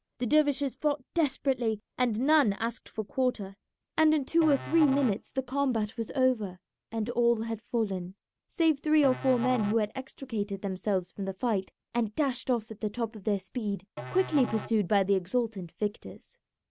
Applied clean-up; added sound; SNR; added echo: none; Musical instrument; 14 dB; none.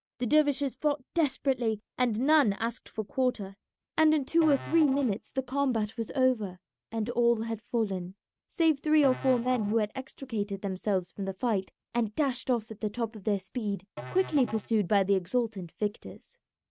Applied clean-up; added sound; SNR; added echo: neural mask model RNNoise.